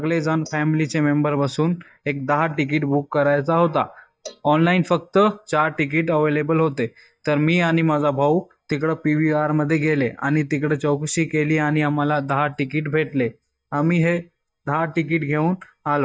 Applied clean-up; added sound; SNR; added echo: neural mask model DeepFilterNet 3.